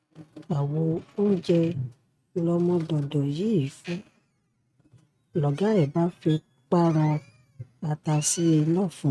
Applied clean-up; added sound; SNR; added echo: neural mask model RNNoise.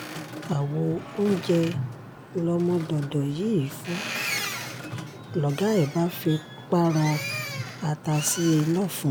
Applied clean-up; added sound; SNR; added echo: none; Boat, Water vehicle; 9 dB; none.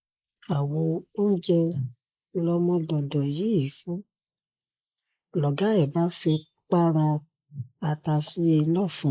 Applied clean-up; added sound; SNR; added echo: neural mask model Resemble Enhance denoiser.